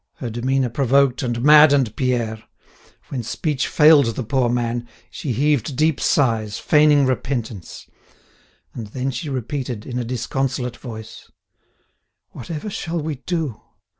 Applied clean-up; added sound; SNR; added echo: none; none; none; none.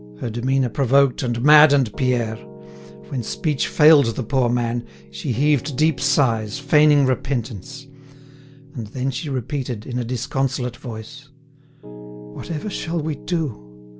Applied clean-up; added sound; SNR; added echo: none; Piano; 18 dB; none.